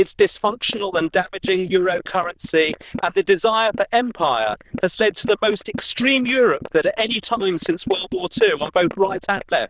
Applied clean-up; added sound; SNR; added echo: neural diffusion model UNIVERSE++.